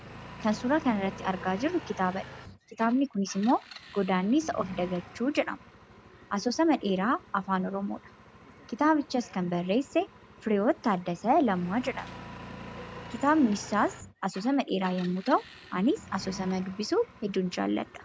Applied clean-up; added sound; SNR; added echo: none; Engine; 17 dB; none.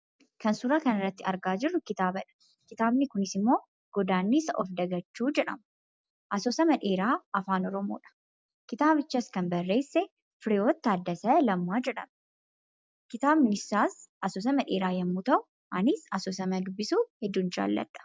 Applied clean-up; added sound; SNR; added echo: none; none; none; none.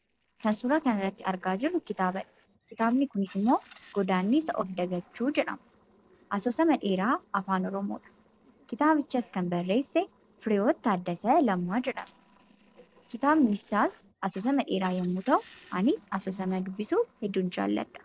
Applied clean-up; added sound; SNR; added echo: neural separator model SepFormer DNS4.